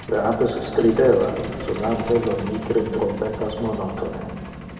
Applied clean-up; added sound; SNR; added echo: none; Truck; 12 dB; reverberation time 2.2 s.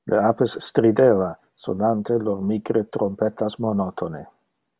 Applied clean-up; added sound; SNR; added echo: none; none; none; none.